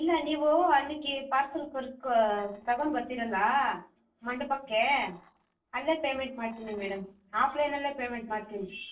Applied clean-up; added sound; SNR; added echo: neural separator model SepFormer DNS4.